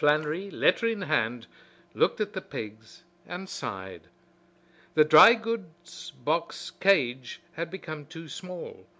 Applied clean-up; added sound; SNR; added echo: none; none; none; none.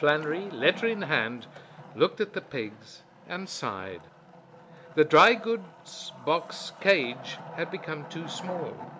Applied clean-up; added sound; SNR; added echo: none; Wood; 16 dB; none.